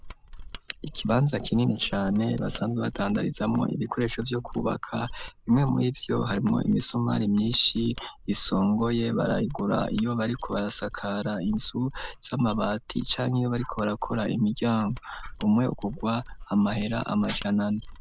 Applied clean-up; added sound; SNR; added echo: none; Mechanisms; 15 dB; none.